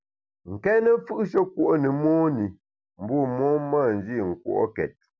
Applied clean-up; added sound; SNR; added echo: none; none; none; none.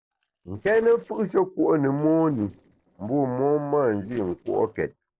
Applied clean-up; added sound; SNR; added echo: neural separator model SepFormer DNS4.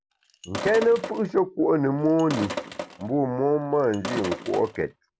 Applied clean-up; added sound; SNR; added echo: none; Sink (filling or washing); 11 dB; none.